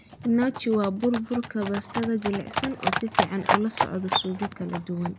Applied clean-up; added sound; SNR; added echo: none; Livestock, farm animals, working animals; 3 dB; none.